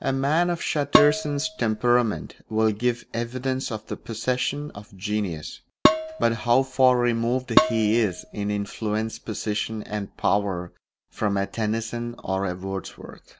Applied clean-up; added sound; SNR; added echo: none; Dishes, pots, and pans; 1 dB; none.